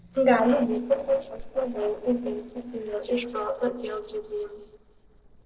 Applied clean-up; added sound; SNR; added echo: neural separator model SepFormer DNS4.